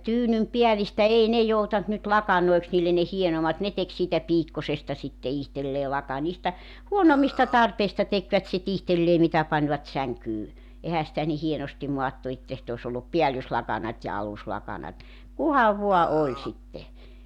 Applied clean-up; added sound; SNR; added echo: none; Burping, eructation; 16 dB; none.